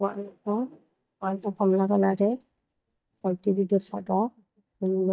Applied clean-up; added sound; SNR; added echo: neural mask model DeepFilterNet 3.